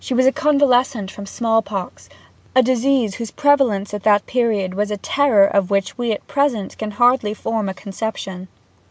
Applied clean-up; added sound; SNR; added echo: none; none; none; none.